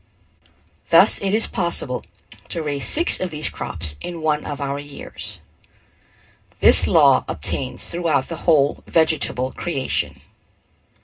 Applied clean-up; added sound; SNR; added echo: none; none; none; reverberation time 0.2 s.